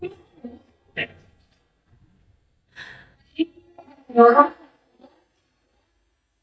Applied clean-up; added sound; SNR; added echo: neural mask model DeepFilterNet 3.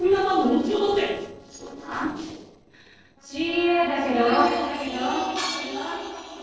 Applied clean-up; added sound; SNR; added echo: neural separator model SepFormer DNS4.